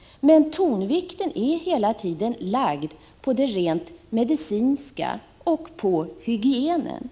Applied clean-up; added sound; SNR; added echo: none; none; none; none.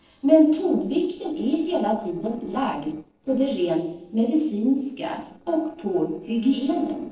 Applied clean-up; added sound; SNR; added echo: neural separator model SepFormer DNS4.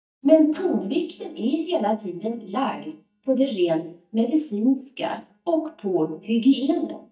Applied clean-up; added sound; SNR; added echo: neural mask model DeepFilterNet 3.